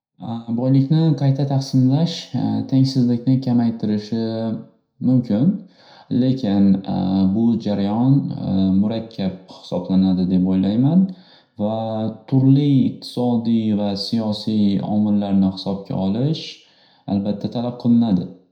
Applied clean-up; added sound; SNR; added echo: none; none; none; reverberation time 0.5 s.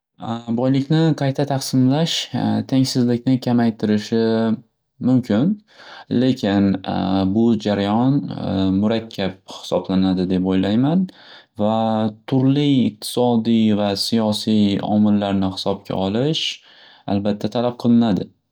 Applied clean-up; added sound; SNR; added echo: none; none; none; none.